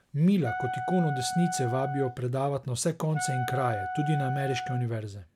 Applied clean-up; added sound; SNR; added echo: none; Wind instrument, woodwind instrument; 6 dB; none.